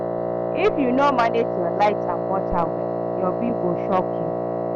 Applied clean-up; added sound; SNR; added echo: none; Wind instrument, woodwind instrument; 0 dB; none.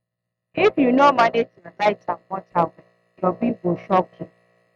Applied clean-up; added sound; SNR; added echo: neural mask model RNNoise.